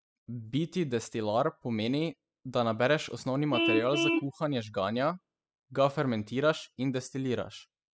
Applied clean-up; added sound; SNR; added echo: classical method spectral subtraction.